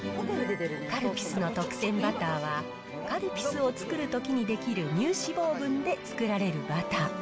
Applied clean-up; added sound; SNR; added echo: none; none; none; none.